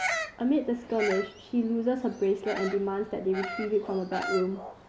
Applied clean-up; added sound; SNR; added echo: none; Bird vocalization, bird call, bird song; 9 dB; none.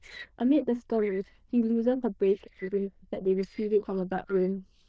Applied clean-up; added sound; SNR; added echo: neural diffusion model UNIVERSE++.